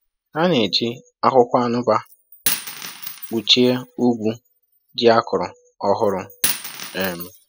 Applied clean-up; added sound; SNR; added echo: classical method spectral subtraction.